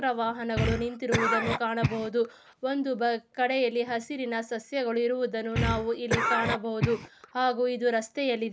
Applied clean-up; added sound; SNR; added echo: none; Cough; 3 dB; none.